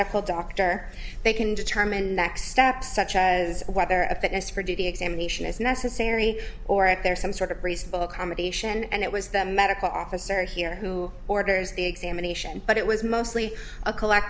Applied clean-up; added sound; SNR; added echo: none; none; none; none.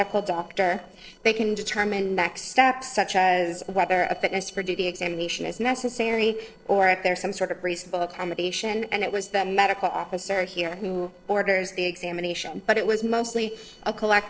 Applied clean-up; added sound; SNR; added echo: neural separator model SepFormer DNS4.